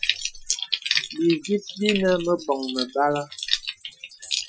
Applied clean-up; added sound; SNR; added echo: classical method Wiener filter.